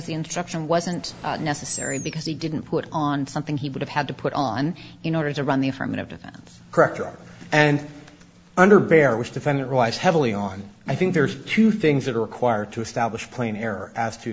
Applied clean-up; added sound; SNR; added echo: none; Animal; 15 dB; none.